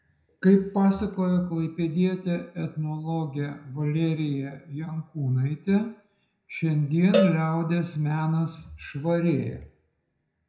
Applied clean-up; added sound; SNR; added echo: none; Cowbell; 5 dB; reverberation time 0.5 s.